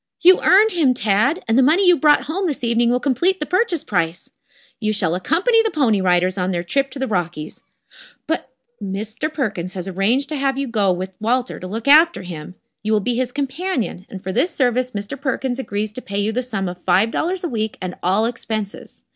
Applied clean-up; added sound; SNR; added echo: none; none; none; none.